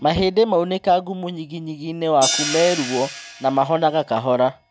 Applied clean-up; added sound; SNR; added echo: none; Hi-hat; 11 dB; none.